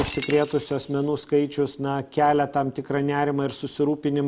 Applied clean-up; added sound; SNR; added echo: none; Shatter; 13 dB; none.